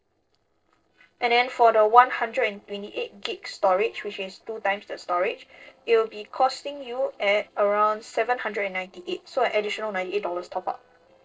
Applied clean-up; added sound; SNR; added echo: neural separator model SepFormer DNS4.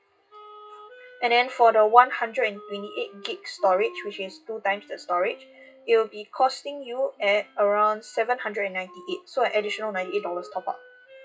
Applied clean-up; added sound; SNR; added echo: classical method WPE with log-MMSE.